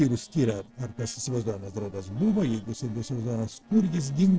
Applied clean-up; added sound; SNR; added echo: neural separator model SepFormer DNS4.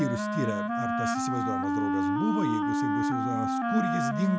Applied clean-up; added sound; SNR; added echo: none; Wind instrument, woodwind instrument; -4 dB; none.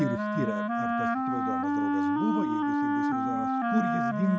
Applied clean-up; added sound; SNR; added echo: neural mask model RNNoise.